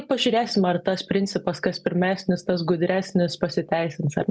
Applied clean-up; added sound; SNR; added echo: none; none; none; none.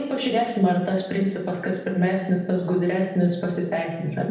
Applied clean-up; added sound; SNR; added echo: none; none; none; reverberation time 0.9 s.